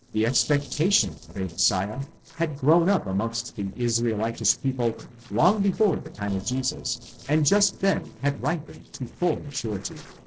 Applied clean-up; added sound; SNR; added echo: neural separator model SepFormer DNS4.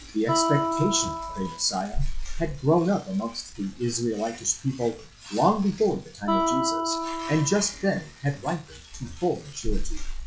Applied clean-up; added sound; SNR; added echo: classical method log-MMSE.